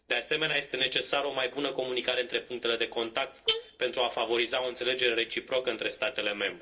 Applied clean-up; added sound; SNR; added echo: neural separator model SepFormer DNS4.